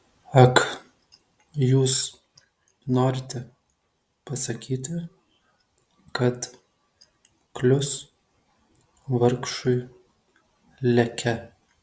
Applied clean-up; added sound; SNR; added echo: none; none; none; none.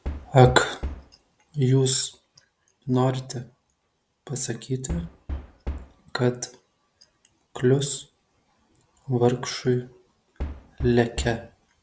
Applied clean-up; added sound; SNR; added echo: none; Knock; 8 dB; none.